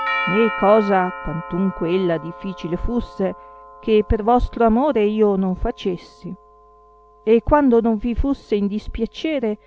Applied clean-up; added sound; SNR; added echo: none; Doorbell; 13 dB; none.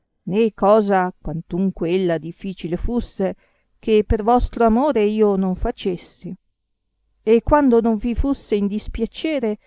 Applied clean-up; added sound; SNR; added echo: neural mask model Resemble Enhance denoiser.